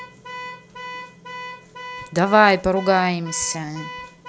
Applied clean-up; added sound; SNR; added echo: none; Alarm / Car; 14 dB; none.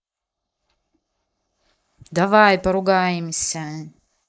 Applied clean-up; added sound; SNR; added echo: neural mask model Resemble Enhance denoiser.